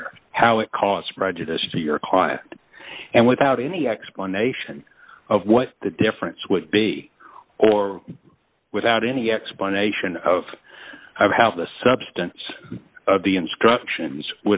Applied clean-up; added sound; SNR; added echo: none; none; none; none.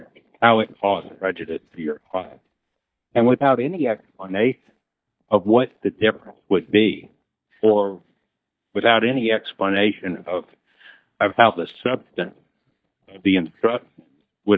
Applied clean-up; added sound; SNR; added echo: neural mask model DeepFilterNet 3.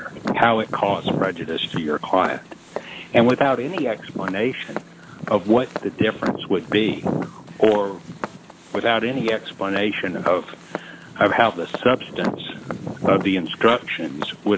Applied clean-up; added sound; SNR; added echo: none; Walk, footsteps; 9 dB; none.